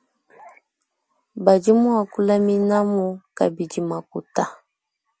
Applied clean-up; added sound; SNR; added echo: none; none; none; none.